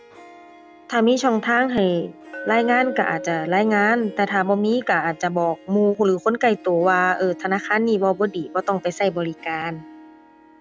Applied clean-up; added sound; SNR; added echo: none; Harp + Glass; 17 dB; none.